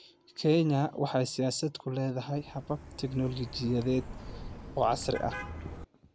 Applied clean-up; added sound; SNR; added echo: none; Car passing by; 11 dB; none.